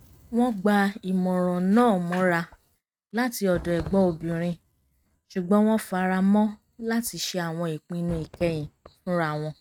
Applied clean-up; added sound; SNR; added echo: neural mask model RNNoise.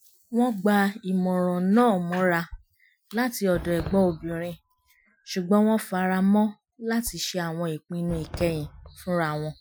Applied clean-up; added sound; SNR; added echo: classical method Wiener filter.